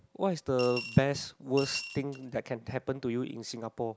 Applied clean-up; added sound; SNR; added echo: none; Coin (dropping) / Glass; 11 dB; none.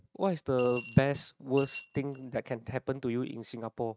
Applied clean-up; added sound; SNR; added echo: neural mask model RNNoise.